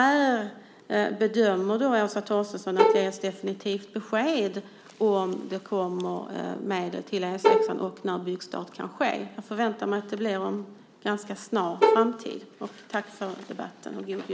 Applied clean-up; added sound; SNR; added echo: none; Bowed string instrument; -2 dB; none.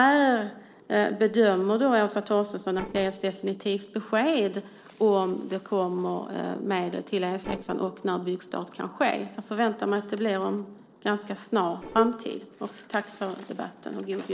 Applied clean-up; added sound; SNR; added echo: neural separator model SepFormer DNS4.